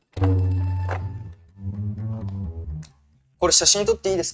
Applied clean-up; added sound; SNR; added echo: neural mask model RNNoise.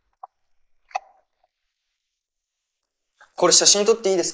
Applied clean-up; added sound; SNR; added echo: neural mask model Resemble Enhance denoiser.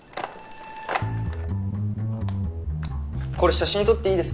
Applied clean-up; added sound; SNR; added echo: none; none; none; none.